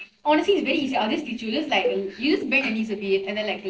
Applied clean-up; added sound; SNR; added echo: neural separator model SepFormer DNS4.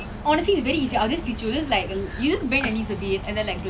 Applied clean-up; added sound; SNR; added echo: none; none; none; none.